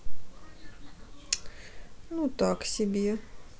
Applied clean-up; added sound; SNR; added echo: none; none; none; none.